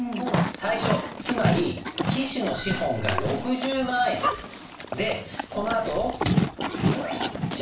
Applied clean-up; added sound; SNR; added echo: none; Livestock, farm animals, working animals; 1 dB; reverberation time 0.3 s.